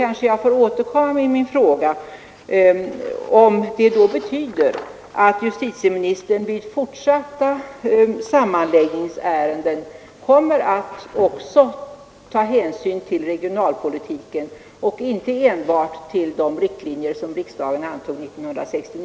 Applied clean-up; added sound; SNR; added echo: none; none; none; none.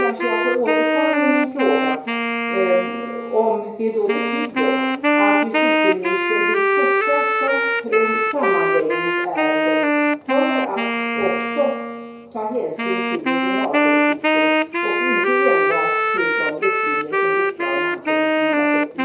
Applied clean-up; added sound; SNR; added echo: none; Wind instrument, woodwind instrument; -4 dB; reverberation time 0.6 s.